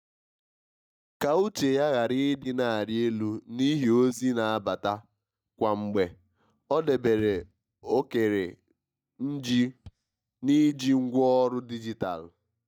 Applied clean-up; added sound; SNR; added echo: neural mask model DeepFilterNet 3.